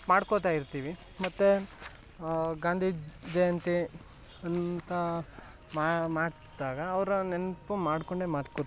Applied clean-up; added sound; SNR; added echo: none; none; none; none.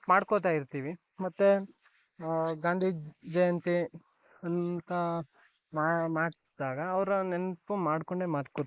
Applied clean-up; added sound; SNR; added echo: neural mask model Resemble Enhance denoiser.